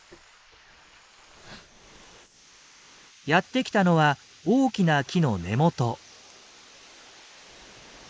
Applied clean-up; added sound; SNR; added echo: neural mask model Resemble Enhance denoiser.